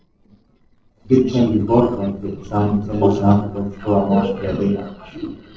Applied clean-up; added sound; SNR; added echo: neural separator model SepFormer DNS4.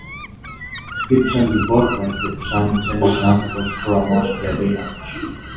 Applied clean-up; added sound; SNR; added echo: none; Gull, seagull; 10 dB; reverberation time 0.5 s.